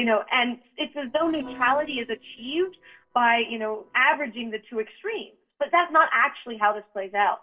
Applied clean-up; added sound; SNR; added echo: neural separator model SepFormer DNS4.